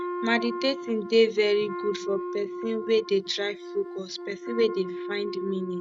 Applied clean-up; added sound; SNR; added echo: neural mask model RNNoise.